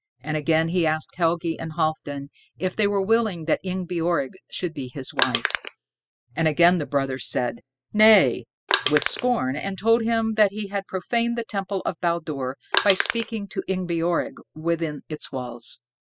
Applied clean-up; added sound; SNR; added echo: classical method spectral subtraction.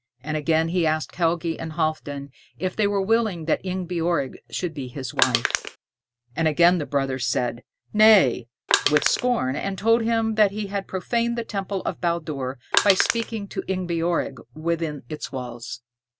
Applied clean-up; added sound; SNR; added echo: none; Crushing; 0 dB; none.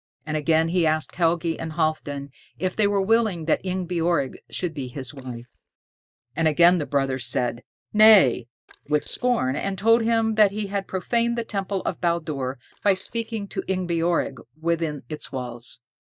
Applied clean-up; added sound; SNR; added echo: neural mask model DeepFilterNet 3.